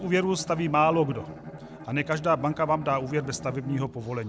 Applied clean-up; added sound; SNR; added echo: none; Bowed string instrument; 14 dB; none.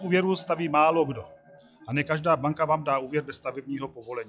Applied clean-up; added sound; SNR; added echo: classical method log-MMSE.